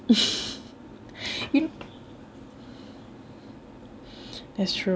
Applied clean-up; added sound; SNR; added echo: none; none; none; none.